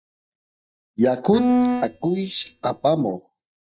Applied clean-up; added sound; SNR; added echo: neural mask model DeepFilterNet 3.